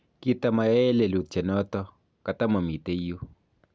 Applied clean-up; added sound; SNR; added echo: none; none; none; none.